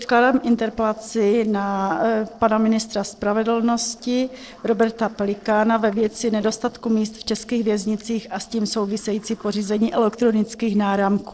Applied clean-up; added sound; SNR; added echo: neural separator model SepFormer DNS4.